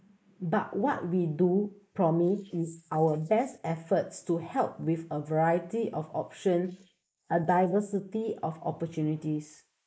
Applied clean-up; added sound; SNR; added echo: neural mask model Resemble Enhance denoiser.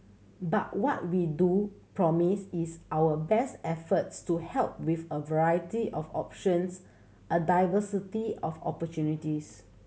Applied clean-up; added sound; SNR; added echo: none; none; none; none.